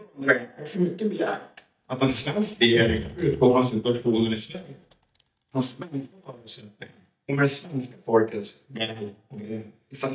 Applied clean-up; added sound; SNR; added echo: neural mask model DeepFilterNet 3.